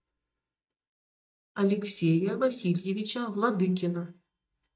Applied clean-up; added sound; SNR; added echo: neural mask model DeepFilterNet 3.